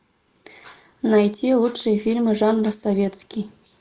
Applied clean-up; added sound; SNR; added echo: neural mask model Resemble Enhance denoiser.